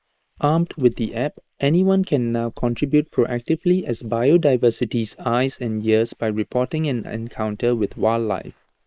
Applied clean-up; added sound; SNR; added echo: neural mask model Resemble Enhance denoiser.